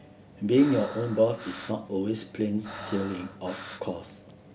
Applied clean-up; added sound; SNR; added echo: none; Breathing; 15 dB; none.